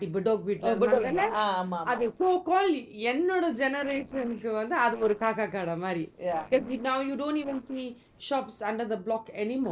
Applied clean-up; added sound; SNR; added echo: neural separator model SepFormer DNS4.